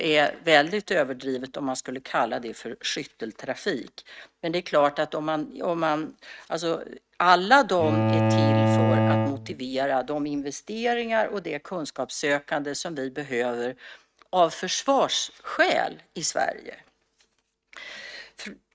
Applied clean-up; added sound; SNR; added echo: neural mask model RNNoise.